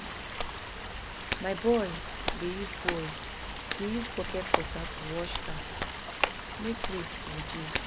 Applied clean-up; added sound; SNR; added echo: none; Stream + Hands; -2 dB; none.